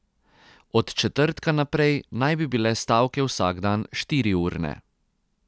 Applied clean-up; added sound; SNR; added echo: none; none; none; none.